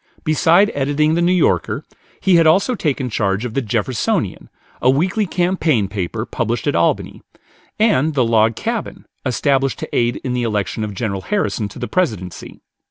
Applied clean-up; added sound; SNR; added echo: none; none; none; none.